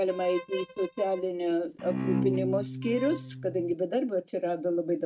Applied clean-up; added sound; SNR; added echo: neural mask model RNNoise.